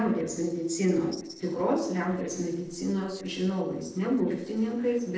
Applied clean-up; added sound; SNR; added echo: neural separator model SepFormer DNS4.